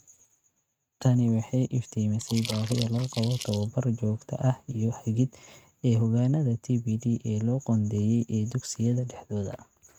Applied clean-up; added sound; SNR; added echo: neural mask model RNNoise.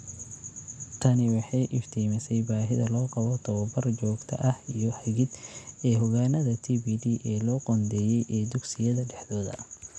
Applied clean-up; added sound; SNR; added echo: none; none; none; none.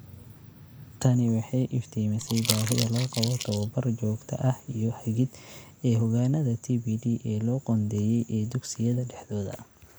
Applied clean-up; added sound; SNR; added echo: neural mask model Resemble Enhance denoiser.